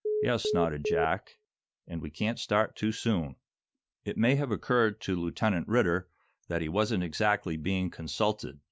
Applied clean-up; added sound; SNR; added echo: none; Telephone; 2 dB; none.